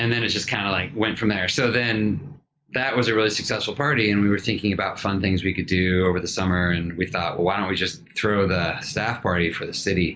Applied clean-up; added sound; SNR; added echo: none; none; none; none.